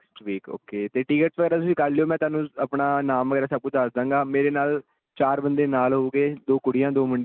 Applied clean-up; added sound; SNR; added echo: none; none; none; none.